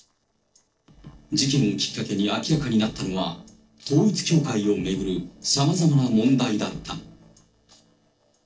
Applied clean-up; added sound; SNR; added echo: neural separator model SepFormer DNS4.